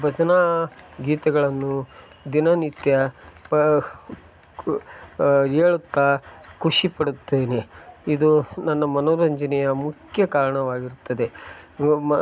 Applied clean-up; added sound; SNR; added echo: none; none; none; none.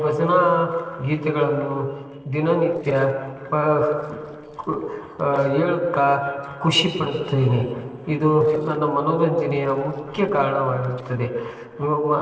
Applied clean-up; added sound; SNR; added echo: neural separator model SepFormer DNS4.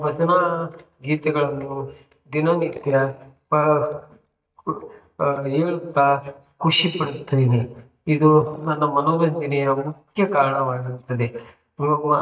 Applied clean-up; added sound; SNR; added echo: neural mask model DeepFilterNet 3.